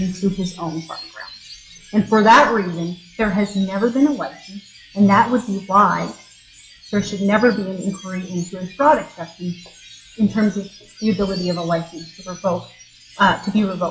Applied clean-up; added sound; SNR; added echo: classical method log-MMSE.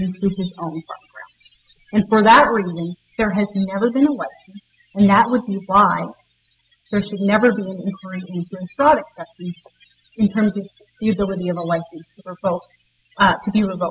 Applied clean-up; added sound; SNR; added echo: classical method spectral subtraction.